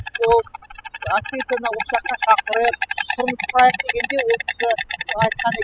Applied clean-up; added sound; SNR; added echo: classical method spectral subtraction.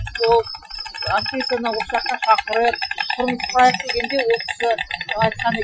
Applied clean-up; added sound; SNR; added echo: classical method Wiener filter.